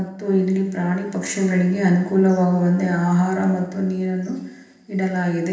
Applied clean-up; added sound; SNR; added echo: none; none; none; reverberation time 0.9 s.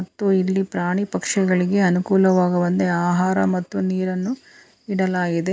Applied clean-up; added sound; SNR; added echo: none; none; none; none.